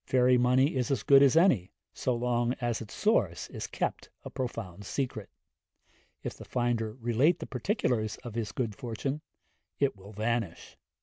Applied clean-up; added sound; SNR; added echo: none; none; none; none.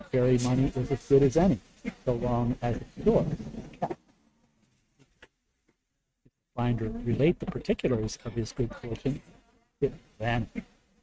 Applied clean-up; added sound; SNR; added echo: neural mask model RNNoise.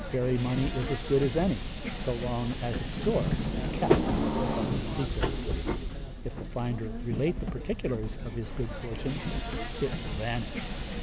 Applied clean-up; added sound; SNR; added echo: none; Subway, metro, underground; -1 dB; none.